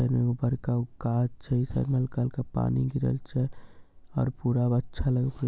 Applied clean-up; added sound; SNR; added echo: none; none; none; none.